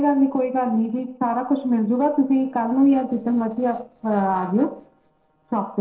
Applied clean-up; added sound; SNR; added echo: neural separator model SepFormer DNS4.